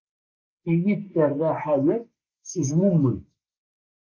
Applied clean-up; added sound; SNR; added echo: neural mask model Resemble Enhance denoiser.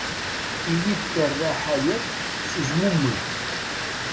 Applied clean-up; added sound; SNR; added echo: none; Water; 2 dB; none.